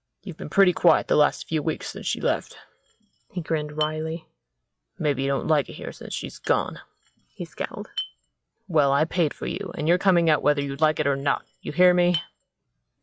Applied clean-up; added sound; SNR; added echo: classical method log-MMSE.